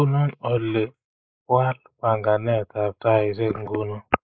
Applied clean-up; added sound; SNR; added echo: neural mask model Resemble Enhance denoiser.